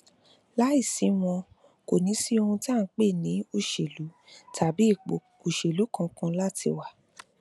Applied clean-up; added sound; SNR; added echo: none; none; none; none.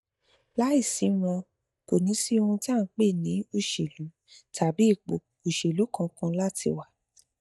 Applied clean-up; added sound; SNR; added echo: neural mask model DeepFilterNet 3.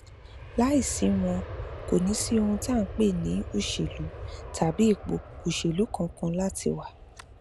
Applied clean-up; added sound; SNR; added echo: none; Aircraft; 11 dB; none.